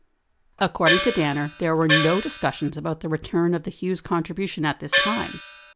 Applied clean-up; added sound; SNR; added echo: none; Gong; 0 dB; none.